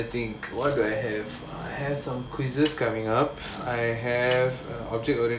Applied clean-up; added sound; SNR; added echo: none; Accelerating, revving, vroom + Snare drum; 15 dB; none.